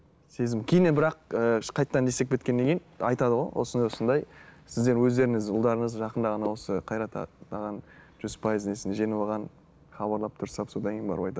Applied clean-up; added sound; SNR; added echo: none; none; none; none.